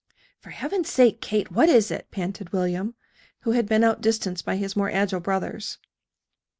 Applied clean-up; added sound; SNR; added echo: none; none; none; none.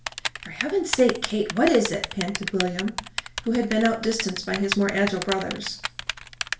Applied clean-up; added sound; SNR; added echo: none; Typing; 8 dB; reverberation time 0.4 s.